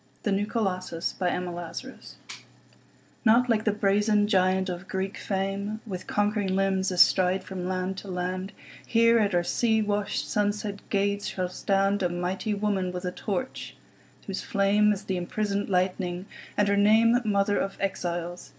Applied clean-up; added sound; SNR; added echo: none; none; none; none.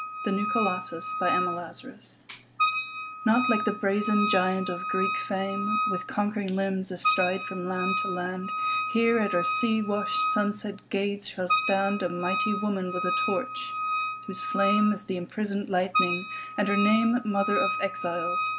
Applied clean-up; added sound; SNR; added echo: none; Wind instrument, woodwind instrument; 2 dB; none.